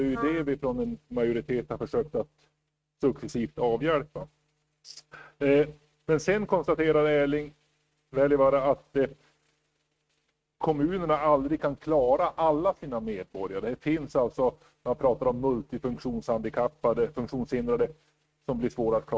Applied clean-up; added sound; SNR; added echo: neural mask model RNNoise.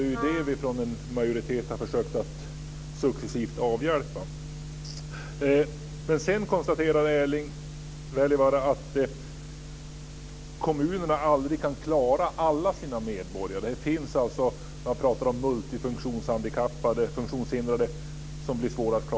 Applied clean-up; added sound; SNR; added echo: none; Wind instrument, woodwind instrument; 11 dB; none.